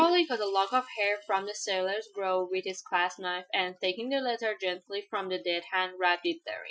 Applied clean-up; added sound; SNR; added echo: classical method Wiener filter.